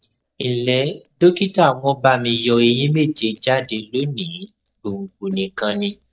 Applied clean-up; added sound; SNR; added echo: neural mask model DeepFilterNet 3.